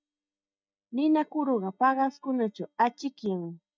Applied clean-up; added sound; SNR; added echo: neural mask model DeepFilterNet 3.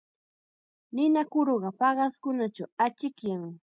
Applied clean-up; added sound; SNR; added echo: none; none; none; none.